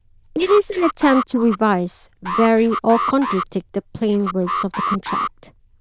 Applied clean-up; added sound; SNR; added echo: neural diffusion model UNIVERSE++.